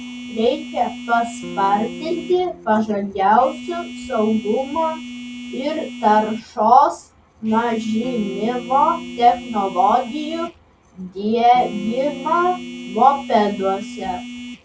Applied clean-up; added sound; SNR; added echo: none; Electric guitar / Strum + Telephone; 13 dB; none.